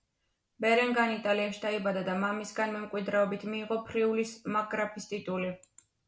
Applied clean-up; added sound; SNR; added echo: none; none; none; none.